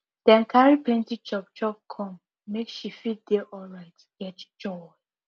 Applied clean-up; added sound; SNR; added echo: none; none; none; none.